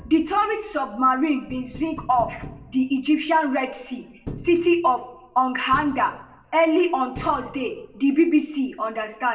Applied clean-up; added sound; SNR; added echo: none; Tap; 19 dB; reverberation time 0.6 s.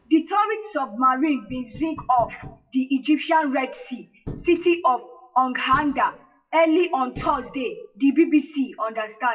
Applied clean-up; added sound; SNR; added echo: classical method WPE with log-MMSE.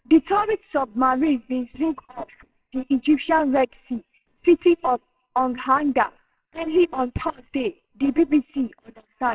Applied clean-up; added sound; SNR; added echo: neural separator model SepFormer WHAMR!.